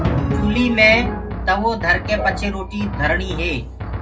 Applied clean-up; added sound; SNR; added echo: none; Drum; 3 dB; reverberation time 0.3 s.